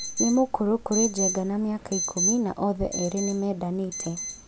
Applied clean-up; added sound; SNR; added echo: none; Alarm; 6 dB; none.